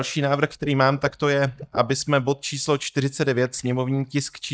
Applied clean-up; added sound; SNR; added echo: neural mask model DeepFilterNet 3.